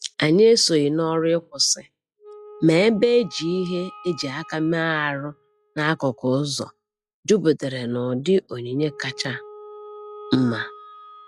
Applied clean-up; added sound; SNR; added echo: classical method log-MMSE.